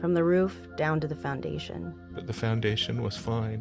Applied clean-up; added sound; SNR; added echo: none; none; none; none.